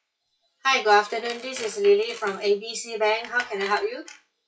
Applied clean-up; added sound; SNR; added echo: classical method WPE with log-MMSE.